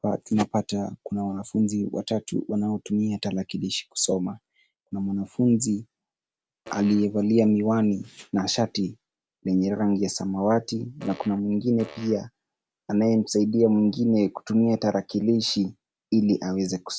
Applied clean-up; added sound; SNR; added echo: none; Fart; 19 dB; none.